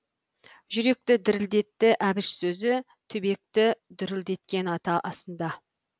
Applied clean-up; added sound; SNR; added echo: none; none; none; none.